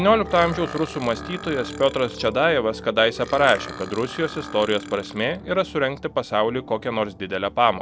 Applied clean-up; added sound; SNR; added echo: none; Crack / Crackle + Burping, eructation; 17 dB; none.